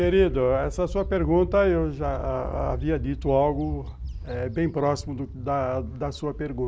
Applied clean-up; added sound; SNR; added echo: none; Bird; 8 dB; none.